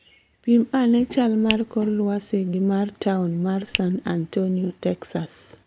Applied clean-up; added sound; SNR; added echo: none; Finger snapping; 10 dB; none.